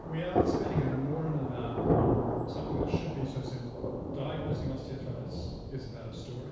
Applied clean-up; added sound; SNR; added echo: none; Thunder; -4 dB; reverberation time 1.1 s.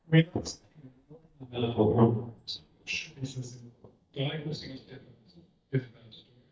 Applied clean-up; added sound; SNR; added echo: neural mask model DeepFilterNet 3.